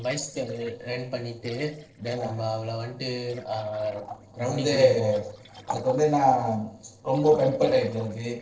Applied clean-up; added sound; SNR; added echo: neural separator model SepFormer DNS4.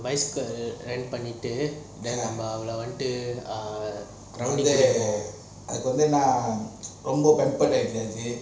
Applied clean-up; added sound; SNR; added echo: none; none; none; none.